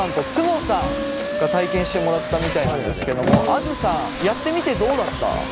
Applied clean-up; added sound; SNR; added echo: none; Car; 3 dB; none.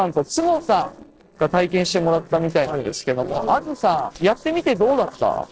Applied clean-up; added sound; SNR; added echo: neural separator model SepFormer DNS4.